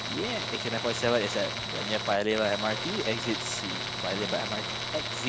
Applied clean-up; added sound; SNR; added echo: none; Tools; 2 dB; none.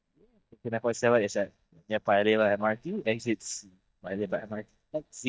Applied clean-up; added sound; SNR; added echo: neural mask model DeepFilterNet 3.